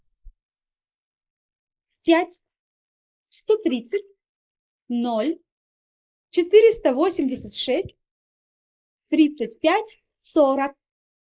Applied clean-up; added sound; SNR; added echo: neural mask model Resemble Enhance denoiser.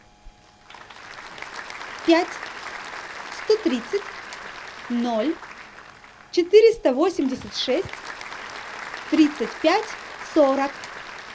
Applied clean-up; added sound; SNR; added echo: none; Applause / Crowd; 13 dB; none.